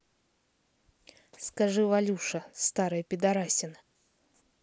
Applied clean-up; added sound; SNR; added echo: none; none; none; none.